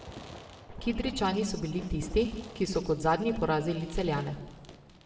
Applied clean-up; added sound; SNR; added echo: none; Fireworks; 17 dB; reverberation time 1.2 s.